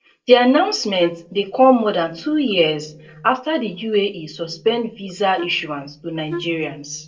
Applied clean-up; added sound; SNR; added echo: neural separator model SepFormer DNS4.